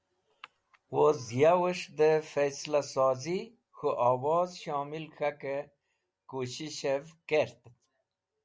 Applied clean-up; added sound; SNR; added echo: none; none; none; none.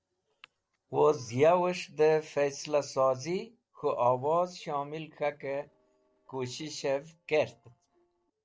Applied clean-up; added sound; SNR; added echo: neural separator model SepFormer DNS4.